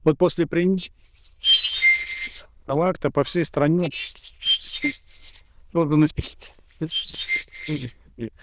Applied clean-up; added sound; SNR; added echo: neural diffusion model UNIVERSE++.